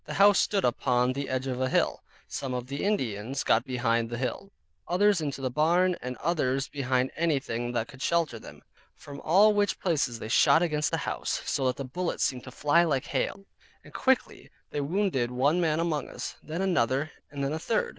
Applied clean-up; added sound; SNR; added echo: neural diffusion model UNIVERSE++.